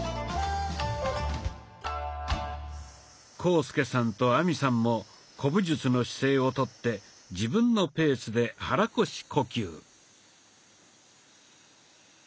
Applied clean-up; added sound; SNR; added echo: none; none; none; none.